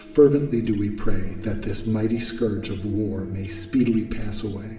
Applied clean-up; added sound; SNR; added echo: none; none; none; reverberation time 0.8 s.